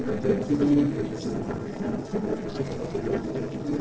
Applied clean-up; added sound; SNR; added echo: neural separator model SepFormer DNS4.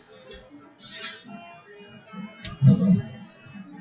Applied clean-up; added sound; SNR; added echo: classical method WPE with log-MMSE.